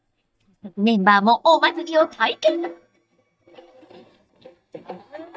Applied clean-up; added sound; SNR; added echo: neural mask model DeepFilterNet 3.